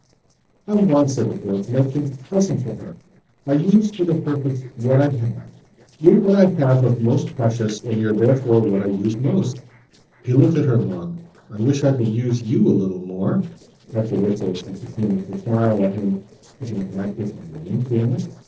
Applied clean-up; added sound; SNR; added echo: neural separator model SepFormer DNS4.